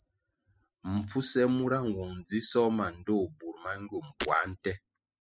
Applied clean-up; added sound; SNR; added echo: classical method spectral subtraction.